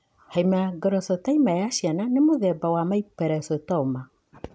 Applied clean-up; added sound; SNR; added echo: none; none; none; none.